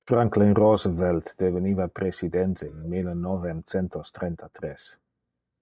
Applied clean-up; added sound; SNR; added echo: neural mask model DeepFilterNet 3.